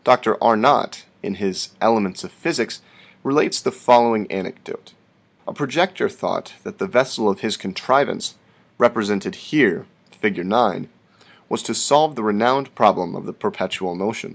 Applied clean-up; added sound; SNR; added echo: none; none; none; none.